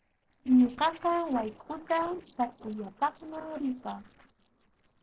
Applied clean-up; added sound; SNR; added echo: neural separator model SepFormer DNS4.